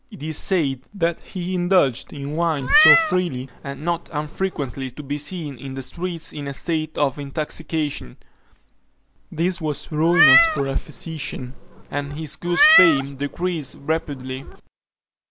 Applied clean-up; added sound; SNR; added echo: none; Meow; -1 dB; none.